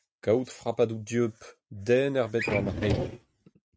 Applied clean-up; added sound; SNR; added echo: neural mask model RNNoise.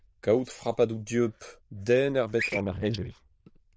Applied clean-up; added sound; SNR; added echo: neural diffusion model UNIVERSE++.